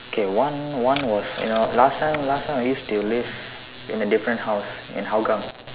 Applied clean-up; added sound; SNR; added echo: none; Packing tape, duct tape; 16 dB; none.